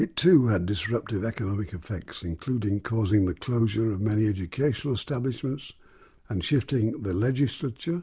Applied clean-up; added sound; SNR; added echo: none; none; none; none.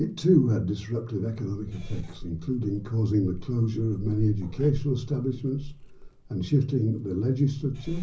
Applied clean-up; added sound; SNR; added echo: none; Meow / Purr; 13 dB; reverberation time 0.5 s.